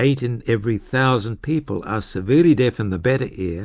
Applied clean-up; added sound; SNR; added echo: none; none; none; none.